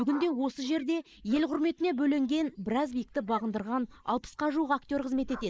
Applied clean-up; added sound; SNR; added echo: neural mask model Resemble Enhance denoiser.